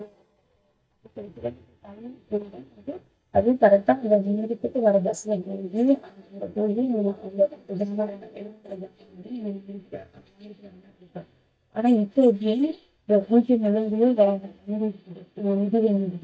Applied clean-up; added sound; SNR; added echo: neural mask model DeepFilterNet 3.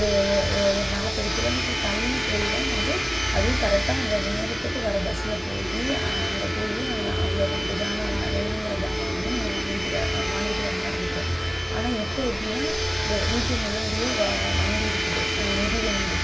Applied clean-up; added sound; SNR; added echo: none; Domestic sounds, home sounds; 1 dB; reverberation time 0.2 s.